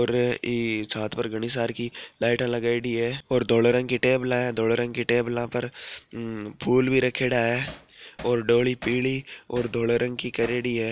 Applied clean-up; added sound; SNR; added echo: none; Hammer; 20 dB; none.